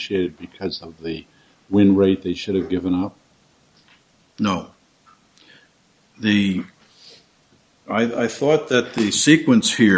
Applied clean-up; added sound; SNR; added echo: none; none; none; none.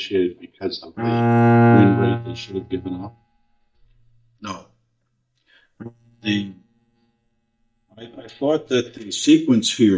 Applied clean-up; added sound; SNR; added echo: neural mask model DeepFilterNet 3.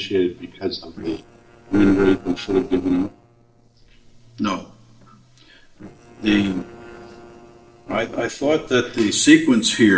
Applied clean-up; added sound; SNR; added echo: neural separator model SepFormer DNS4.